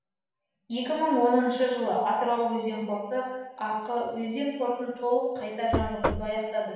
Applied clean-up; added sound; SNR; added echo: none; Knock; 3 dB; reverberation time 1.0 s.